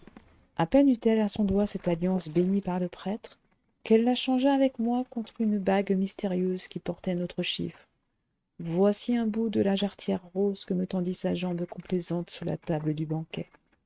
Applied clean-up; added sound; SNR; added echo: neural mask model RNNoise.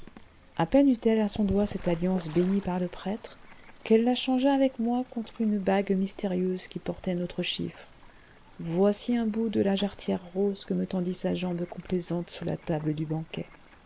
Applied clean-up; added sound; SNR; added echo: none; Bird / Fowl; 19 dB; none.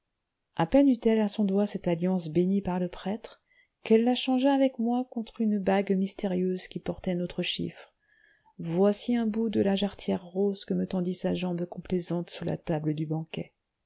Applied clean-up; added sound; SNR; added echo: none; none; none; none.